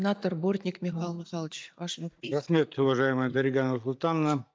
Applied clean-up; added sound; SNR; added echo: neural mask model DeepFilterNet 3.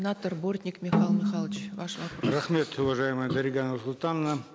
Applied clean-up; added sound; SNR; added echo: none; Snare drum; 1 dB; none.